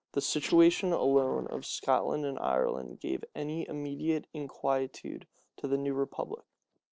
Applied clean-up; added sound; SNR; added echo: neural separator model SepFormer DNS4.